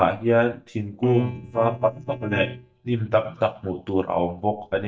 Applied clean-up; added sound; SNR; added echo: neural mask model DeepFilterNet 3.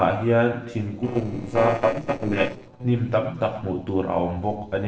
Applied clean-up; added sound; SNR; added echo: neural separator model SepFormer DNS4.